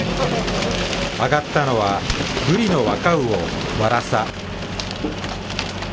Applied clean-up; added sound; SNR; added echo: none; none; none; none.